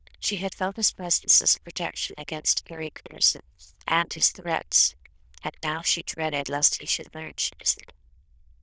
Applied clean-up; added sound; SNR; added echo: neural diffusion model UNIVERSE++.